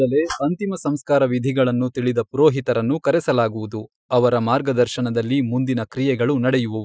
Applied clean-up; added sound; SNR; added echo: classical method Wiener filter.